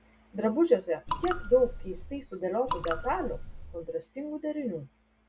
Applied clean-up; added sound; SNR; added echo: none; Raindrop / Drip; 6 dB; none.